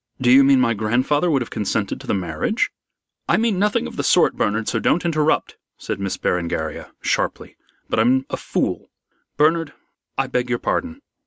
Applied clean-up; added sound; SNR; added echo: none; none; none; none.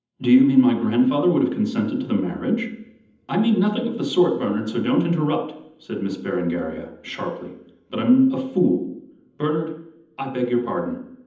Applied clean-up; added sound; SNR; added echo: none; none; none; reverberation time 0.8 s.